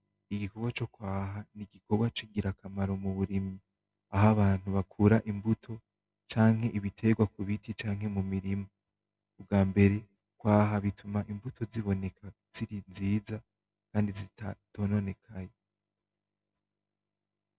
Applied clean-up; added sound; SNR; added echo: none; none; none; none.